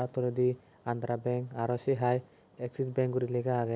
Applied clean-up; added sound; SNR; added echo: none; none; none; none.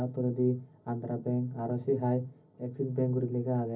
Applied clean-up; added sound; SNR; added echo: none; none; none; reverberation time 0.4 s.